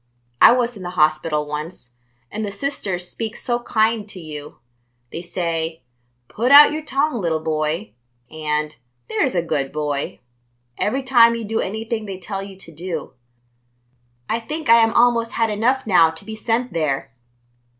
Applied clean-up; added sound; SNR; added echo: none; none; none; none.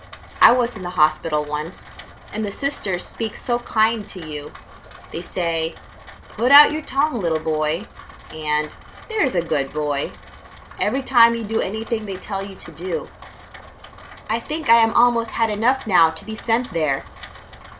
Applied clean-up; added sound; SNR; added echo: none; Rain; 18 dB; none.